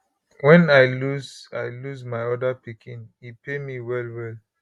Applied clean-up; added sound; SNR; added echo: none; none; none; none.